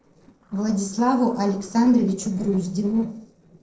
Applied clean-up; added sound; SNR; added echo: neural separator model SepFormer DNS4.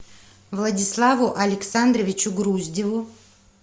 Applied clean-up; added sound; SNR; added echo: none; none; none; none.